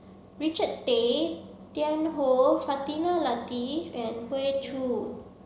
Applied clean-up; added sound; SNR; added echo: none; none; none; none.